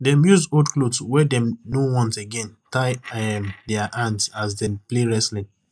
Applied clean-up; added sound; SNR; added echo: neural mask model DeepFilterNet 3.